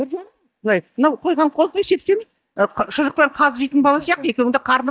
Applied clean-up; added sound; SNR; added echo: neural mask model DeepFilterNet 3.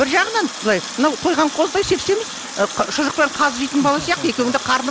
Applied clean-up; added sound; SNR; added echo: none; Water tap, faucet; 11 dB; none.